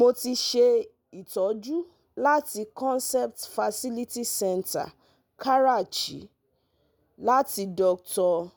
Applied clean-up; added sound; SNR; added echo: none; none; none; none.